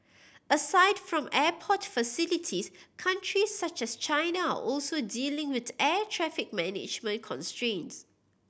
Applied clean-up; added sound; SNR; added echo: none; none; none; none.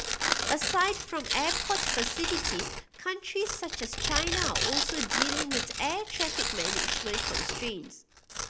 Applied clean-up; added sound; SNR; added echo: none; Tearing; -2 dB; none.